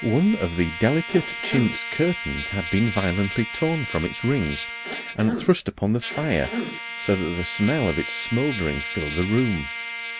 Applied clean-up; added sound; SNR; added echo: none; Trumpet + Cough; 8 dB; none.